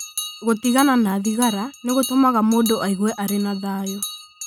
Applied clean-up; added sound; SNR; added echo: none; Bell; 12 dB; none.